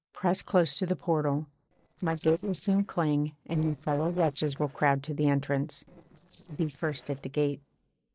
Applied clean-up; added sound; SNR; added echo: neural separator model SepFormer DNS4.